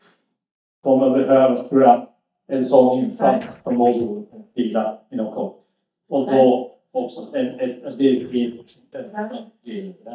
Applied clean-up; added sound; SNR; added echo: neural mask model DeepFilterNet 3.